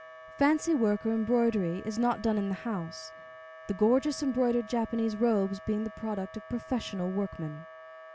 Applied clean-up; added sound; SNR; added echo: none; Wind instrument, woodwind instrument; 17 dB; none.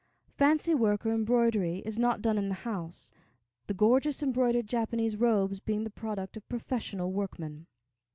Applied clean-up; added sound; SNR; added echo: none; none; none; none.